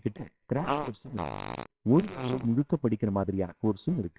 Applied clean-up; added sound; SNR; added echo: neural separator model SepFormer WHAMR!.